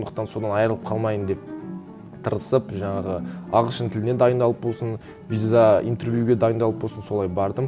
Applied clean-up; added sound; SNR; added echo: none; none; none; none.